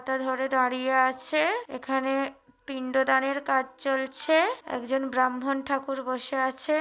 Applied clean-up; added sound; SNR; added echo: none; none; none; none.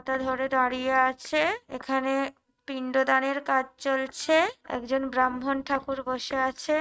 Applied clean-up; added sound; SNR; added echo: neural mask model RNNoise.